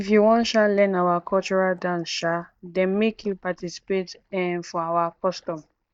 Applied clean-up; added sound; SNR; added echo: neural mask model DeepFilterNet 3.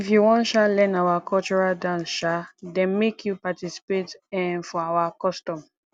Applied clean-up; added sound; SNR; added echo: none; none; none; none.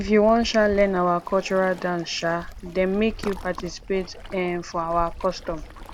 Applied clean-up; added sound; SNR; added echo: none; Waves, surf; 14 dB; none.